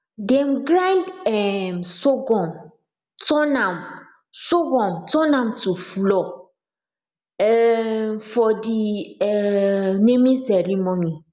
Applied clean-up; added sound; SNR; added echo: none; none; none; none.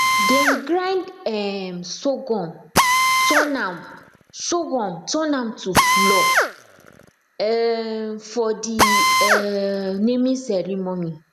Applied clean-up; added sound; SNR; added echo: none; Drill; -1 dB; none.